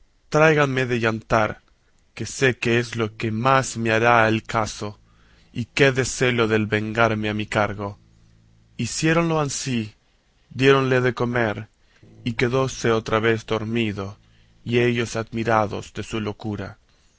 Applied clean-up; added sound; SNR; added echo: neural separator model SepFormer DNS4.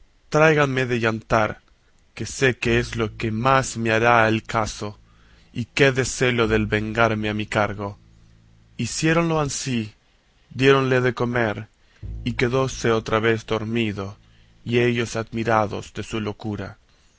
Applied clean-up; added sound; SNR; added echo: none; Bowed string instrument; 19 dB; none.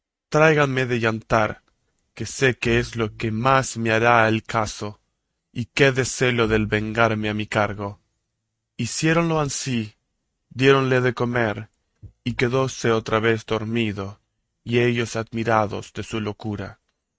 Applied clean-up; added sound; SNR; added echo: neural mask model RNNoise.